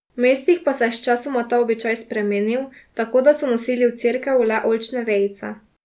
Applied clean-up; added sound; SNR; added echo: none; none; none; none.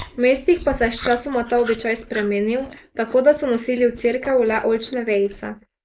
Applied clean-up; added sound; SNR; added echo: neural mask model Resemble Enhance denoiser.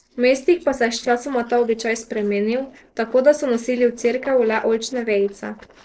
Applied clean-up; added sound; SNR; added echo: neural separator model SepFormer DNS4.